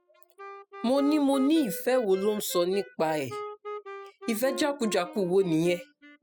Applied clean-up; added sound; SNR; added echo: classical method spectral subtraction.